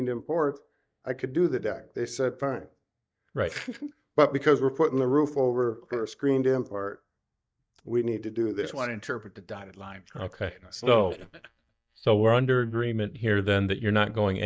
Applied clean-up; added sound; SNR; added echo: neural mask model DeepFilterNet 3.